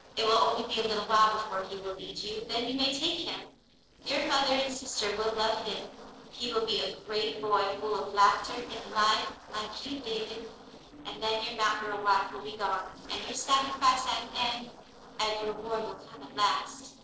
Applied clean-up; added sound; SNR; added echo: neural separator model SepFormer DNS4.